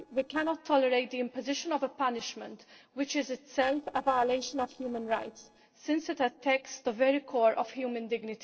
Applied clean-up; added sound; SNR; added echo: neural separator model SepFormer DNS4.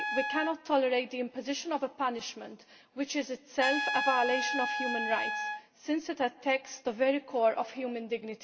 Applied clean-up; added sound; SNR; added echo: none; Trumpet; 6 dB; reverberation time 0.3 s.